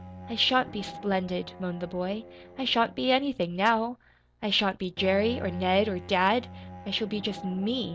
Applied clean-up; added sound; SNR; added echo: none; Bowed string instrument; 16 dB; none.